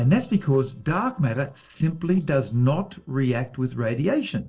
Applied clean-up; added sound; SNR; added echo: neural separator model SepFormer DNS4.